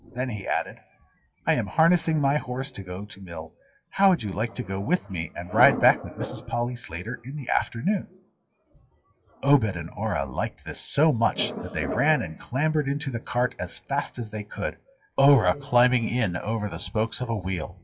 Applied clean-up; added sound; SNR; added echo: classical method WPE with log-MMSE.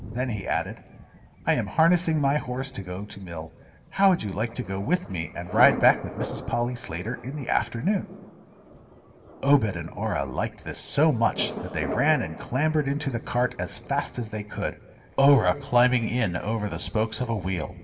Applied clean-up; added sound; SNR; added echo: none; Thunder; 14 dB; reverberation time 0.9 s.